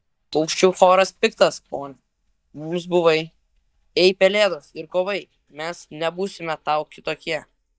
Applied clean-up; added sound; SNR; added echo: neural mask model DeepFilterNet 3.